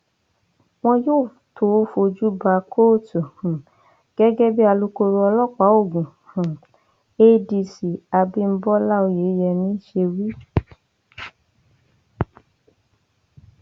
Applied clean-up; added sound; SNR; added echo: none; none; none; none.